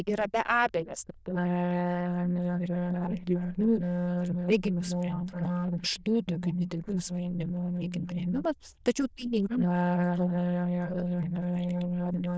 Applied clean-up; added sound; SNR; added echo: neural diffusion model UNIVERSE++.